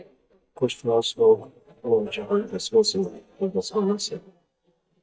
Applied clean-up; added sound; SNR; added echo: neural mask model DeepFilterNet 3.